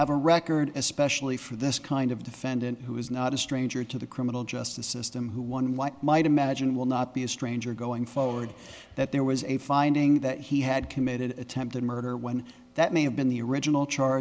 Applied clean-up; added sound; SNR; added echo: none; none; none; none.